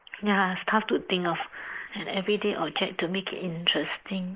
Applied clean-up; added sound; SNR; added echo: neural mask model Resemble Enhance denoiser.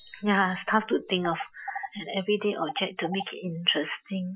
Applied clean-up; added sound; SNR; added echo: classical method Wiener filter.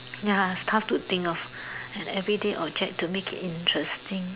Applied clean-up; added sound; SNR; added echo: none; none; none; none.